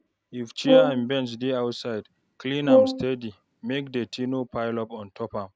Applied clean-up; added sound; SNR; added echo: none; Brass instrument; -4 dB; none.